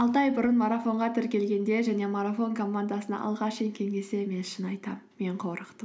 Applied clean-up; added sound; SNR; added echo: none; none; none; none.